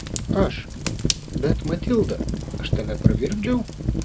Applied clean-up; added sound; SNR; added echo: none; Fire; -2 dB; none.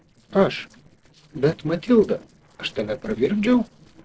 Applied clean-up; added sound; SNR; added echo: neural separator model SepFormer DNS4.